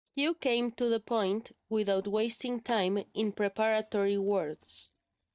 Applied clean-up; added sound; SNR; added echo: neural mask model DeepFilterNet 3.